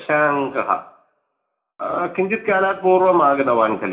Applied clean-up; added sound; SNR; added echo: none; none; none; reverberation time 0.4 s.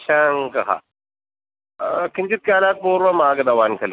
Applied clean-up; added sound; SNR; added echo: none; none; none; none.